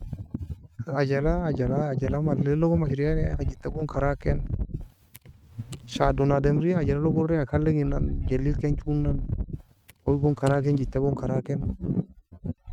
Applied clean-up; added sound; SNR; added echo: neural mask model RNNoise.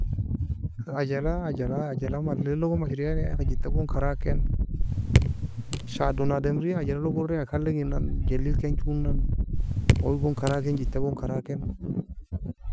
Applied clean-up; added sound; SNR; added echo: none; Wind + Raindrop / Drip; -3 dB; none.